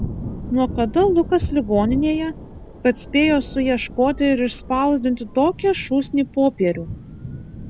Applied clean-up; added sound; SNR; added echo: none; Thunder / Rain; 12 dB; none.